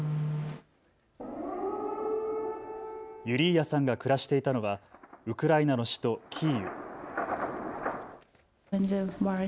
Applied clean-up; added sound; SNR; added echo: none; none; none; none.